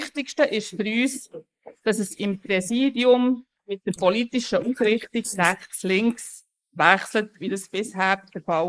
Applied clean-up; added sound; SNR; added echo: neural mask model Resemble Enhance denoiser.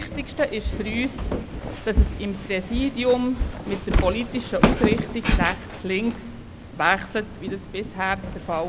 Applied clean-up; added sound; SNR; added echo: none; Walk, footsteps; 0 dB; none.